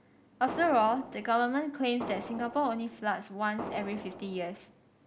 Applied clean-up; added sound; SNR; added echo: none; Fireworks; 12 dB; none.